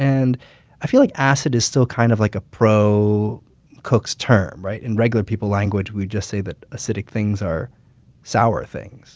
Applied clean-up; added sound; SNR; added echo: none; none; none; none.